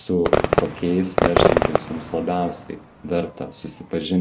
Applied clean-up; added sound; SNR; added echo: none; Fireworks; -2 dB; reverberation time 1.3 s.